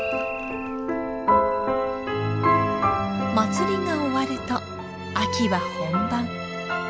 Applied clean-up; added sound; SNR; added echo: none; none; none; none.